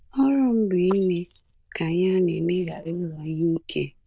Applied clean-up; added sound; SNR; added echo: neural diffusion model UNIVERSE++.